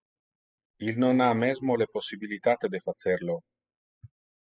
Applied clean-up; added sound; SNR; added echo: classical method spectral subtraction.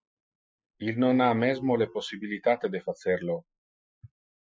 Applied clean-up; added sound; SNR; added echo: classical method Wiener filter.